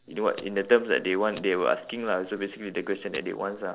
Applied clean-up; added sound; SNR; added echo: neural separator model SepFormer DNS4.